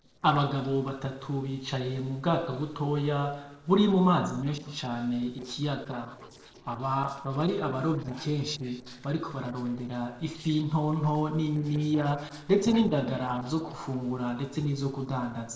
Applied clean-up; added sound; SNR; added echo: neural separator model SepFormer DNS4.